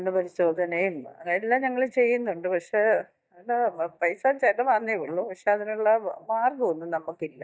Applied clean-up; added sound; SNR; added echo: neural mask model DeepFilterNet 3.